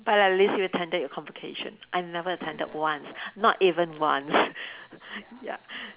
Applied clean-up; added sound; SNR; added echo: none; none; none; none.